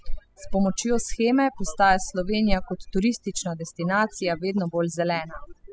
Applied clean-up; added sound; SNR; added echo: classical method spectral subtraction.